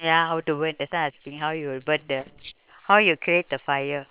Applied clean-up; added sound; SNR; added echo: neural separator model SepFormer WHAM!.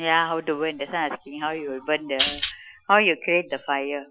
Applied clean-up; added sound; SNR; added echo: classical method Wiener filter.